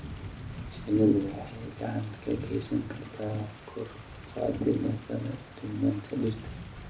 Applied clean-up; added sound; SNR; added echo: none; Thunder / Rain; 12 dB; reverberation time 0.3 s.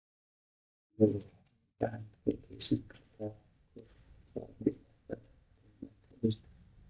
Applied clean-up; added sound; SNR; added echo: neural mask model DeepFilterNet 3.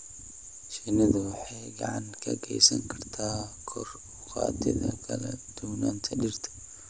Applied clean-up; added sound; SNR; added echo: none; none; none; none.